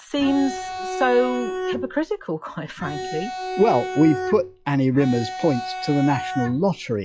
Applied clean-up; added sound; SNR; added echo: classical method log-MMSE.